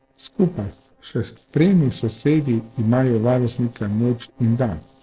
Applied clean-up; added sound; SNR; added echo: neural separator model SepFormer DNS4.